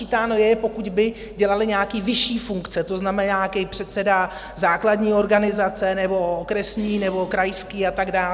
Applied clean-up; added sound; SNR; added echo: none; none; none; none.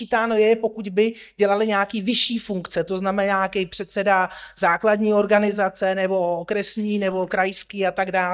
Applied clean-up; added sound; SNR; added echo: neural mask model DeepFilterNet 3.